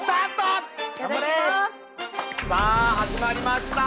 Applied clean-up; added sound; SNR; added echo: none; none; none; none.